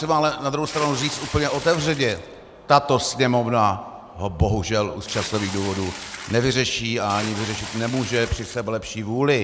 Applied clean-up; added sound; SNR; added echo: none; Water / Splash, splatter; 12 dB; none.